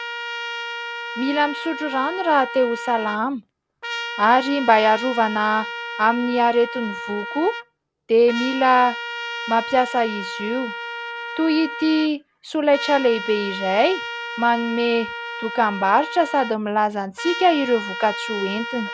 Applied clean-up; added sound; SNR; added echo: none; Trumpet; 9 dB; none.